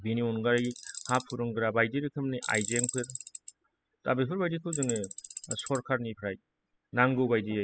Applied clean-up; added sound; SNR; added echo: classical method spectral subtraction.